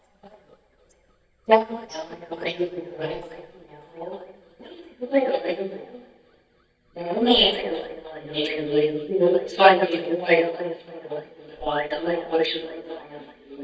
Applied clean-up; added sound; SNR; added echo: neural mask model DeepFilterNet 3.